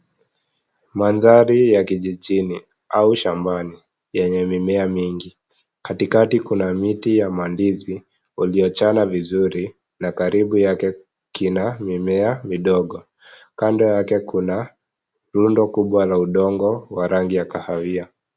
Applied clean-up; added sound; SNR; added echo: none; none; none; none.